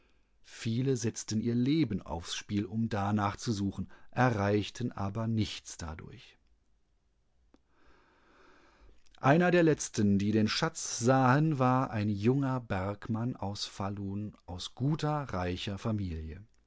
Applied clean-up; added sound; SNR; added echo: none; none; none; none.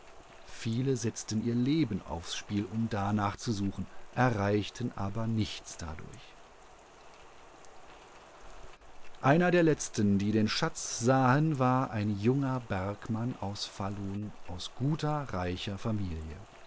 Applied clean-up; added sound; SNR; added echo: none; Rain; 15 dB; none.